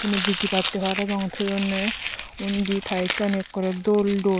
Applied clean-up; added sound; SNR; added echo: none; Domestic sounds, home sounds; 4 dB; none.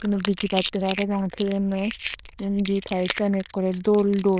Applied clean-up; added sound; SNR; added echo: neural diffusion model UNIVERSE++.